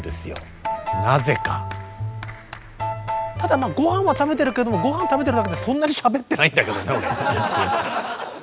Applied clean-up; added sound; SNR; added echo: none; none; none; none.